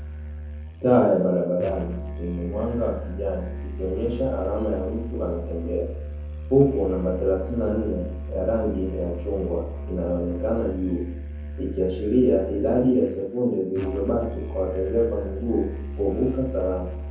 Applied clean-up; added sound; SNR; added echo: none; Musical instrument; 8 dB; reverberation time 0.7 s.